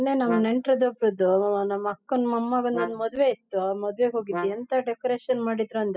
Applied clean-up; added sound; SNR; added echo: classical method spectral subtraction.